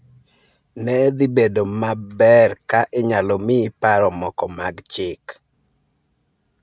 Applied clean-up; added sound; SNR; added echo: none; none; none; none.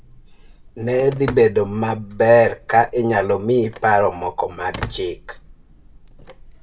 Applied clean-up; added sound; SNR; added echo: none; Telephone; 17 dB; reverberation time 0.2 s.